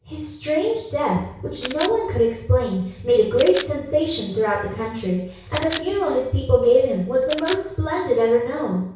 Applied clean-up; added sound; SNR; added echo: none; Camera; 16 dB; reverberation time 0.6 s.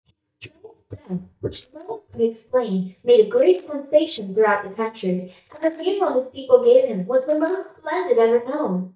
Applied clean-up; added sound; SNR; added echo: neural mask model DeepFilterNet 3.